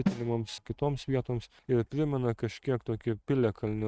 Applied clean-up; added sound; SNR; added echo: neural mask model RNNoise.